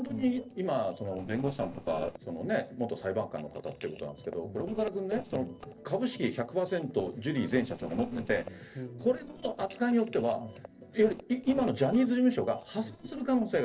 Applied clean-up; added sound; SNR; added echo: neural separator model SepFormer DNS4.